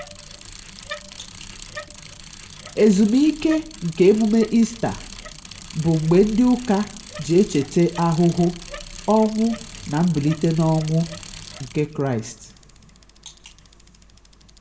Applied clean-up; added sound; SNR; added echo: none; Bicycle; 17 dB; reverberation time 0.5 s.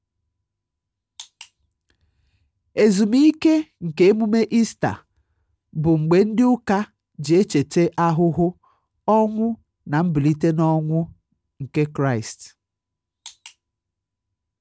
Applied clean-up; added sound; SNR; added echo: none; none; none; none.